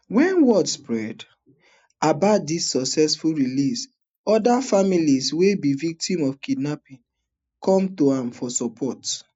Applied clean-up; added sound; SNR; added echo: neural mask model Resemble Enhance denoiser.